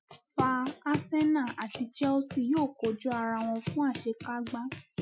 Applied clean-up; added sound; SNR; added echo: classical method Wiener filter.